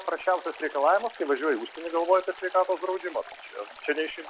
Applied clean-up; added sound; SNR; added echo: none; Stream; 17 dB; none.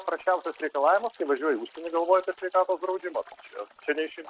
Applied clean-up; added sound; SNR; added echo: neural mask model RNNoise.